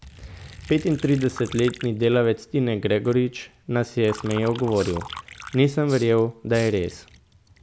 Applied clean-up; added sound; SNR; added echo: none; Rattle (instrument) + Liquid; 18 dB; none.